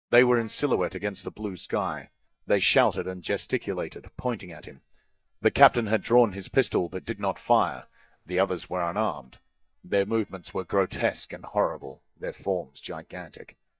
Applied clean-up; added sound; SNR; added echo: neural mask model DeepFilterNet 3.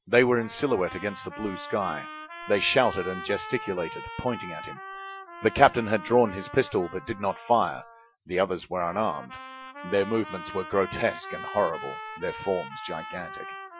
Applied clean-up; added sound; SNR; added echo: classical method Wiener filter.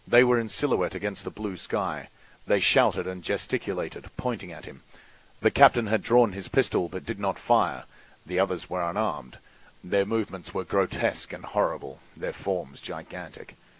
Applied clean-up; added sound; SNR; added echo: none; none; none; none.